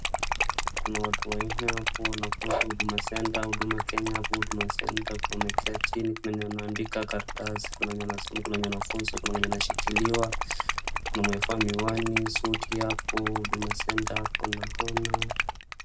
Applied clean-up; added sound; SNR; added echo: none; Liquid; -2 dB; reverberation time 0.2 s.